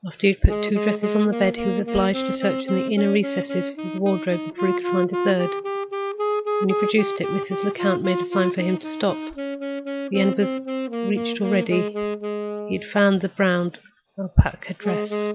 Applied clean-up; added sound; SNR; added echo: none; Wind instrument, woodwind instrument; 4 dB; none.